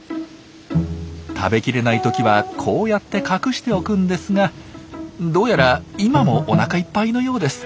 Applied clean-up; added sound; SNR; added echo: none; none; none; none.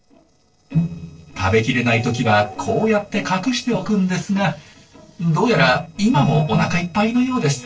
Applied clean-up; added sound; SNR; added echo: neural separator model SepFormer DNS4.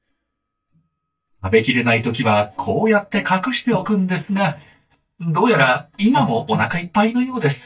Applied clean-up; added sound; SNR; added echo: neural mask model DeepFilterNet 3.